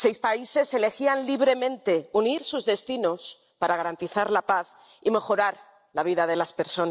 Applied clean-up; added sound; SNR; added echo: none; none; none; none.